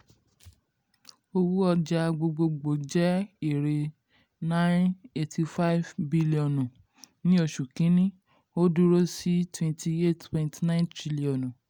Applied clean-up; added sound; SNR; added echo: none; none; none; none.